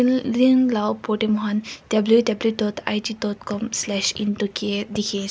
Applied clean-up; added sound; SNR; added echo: none; none; none; none.